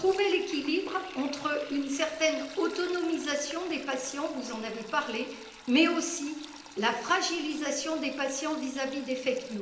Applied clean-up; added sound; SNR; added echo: none; Sink (filling or washing); 17 dB; reverberation time 0.8 s.